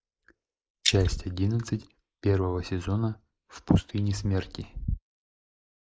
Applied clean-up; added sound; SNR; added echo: neural mask model Resemble Enhance denoiser.